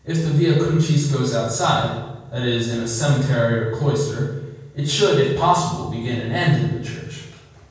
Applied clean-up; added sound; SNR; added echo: none; none; none; reverberation time 1.2 s.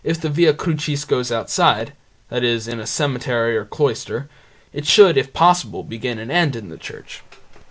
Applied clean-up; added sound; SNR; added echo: none; none; none; none.